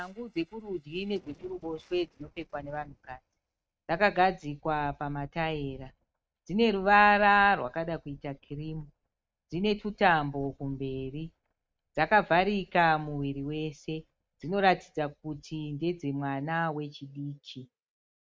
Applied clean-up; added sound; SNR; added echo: neural mask model RNNoise.